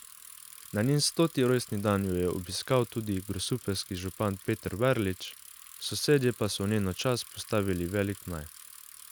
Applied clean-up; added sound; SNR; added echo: none; Bicycle; 19 dB; none.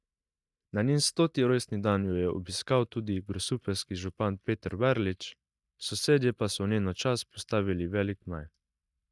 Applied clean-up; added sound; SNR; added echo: neural mask model DeepFilterNet 3.